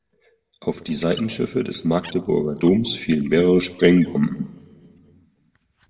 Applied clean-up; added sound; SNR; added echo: none; Squeak; 20 dB; reverberation time 1.1 s.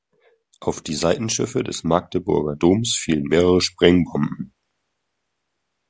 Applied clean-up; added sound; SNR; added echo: none; none; none; none.